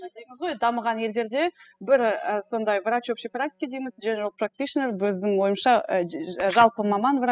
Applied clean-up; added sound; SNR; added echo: classical method spectral subtraction.